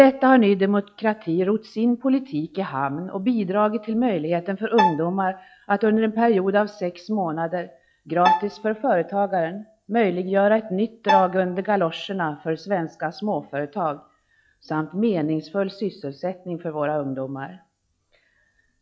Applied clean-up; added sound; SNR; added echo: classical method log-MMSE.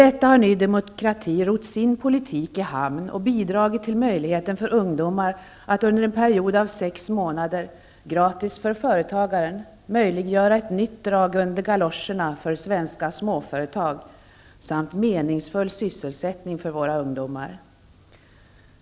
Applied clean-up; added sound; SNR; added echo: none; none; none; none.